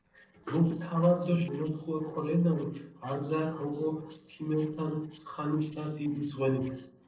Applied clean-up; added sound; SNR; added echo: neural separator model SepFormer DNS4.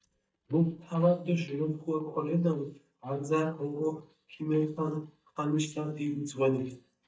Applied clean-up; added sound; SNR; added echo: neural mask model DeepFilterNet 3.